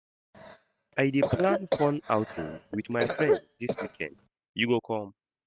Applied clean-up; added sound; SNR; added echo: neural mask model RNNoise.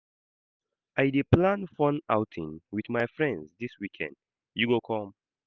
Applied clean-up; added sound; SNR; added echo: none; none; none; none.